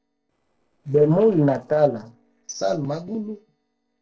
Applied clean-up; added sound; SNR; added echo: neural separator model SepFormer DNS4.